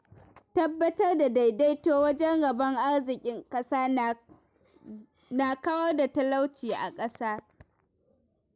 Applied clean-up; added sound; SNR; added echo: none; none; none; none.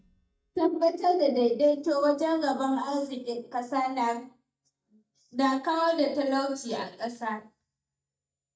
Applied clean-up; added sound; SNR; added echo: neural mask model DeepFilterNet 3.